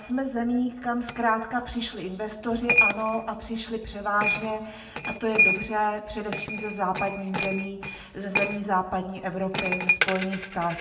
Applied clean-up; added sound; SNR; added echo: none; Coin (dropping); -4 dB; reverberation time 0.7 s.